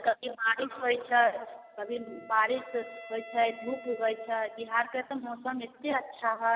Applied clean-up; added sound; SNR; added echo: none; Wind instrument, woodwind instrument; 20 dB; none.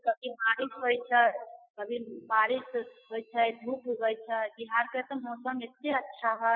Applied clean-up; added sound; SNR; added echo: classical method Wiener filter.